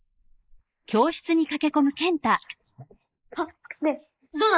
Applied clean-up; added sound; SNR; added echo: neural mask model Resemble Enhance denoiser.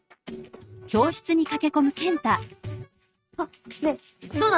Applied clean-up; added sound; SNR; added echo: neural mask model RNNoise.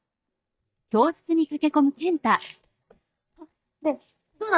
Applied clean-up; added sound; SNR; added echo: neural mask model DeepFilterNet 3.